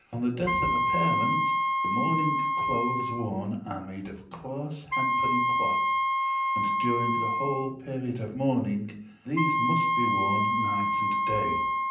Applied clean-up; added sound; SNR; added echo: none; Wind instrument, woodwind instrument; -4 dB; reverberation time 0.6 s.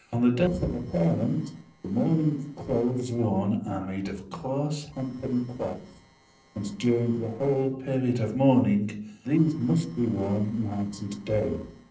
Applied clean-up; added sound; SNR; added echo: neural separator model SepFormer DNS4.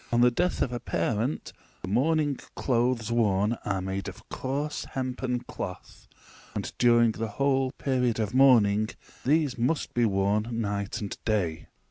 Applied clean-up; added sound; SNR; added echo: none; none; none; none.